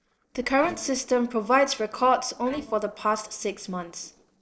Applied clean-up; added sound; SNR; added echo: neural separator model SepFormer DNS4.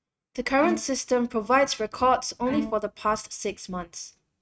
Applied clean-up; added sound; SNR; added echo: neural mask model RNNoise.